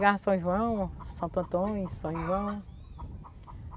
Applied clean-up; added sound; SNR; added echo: none; none; none; none.